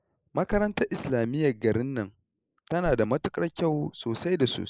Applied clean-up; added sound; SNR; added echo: neural mask model Resemble Enhance denoiser.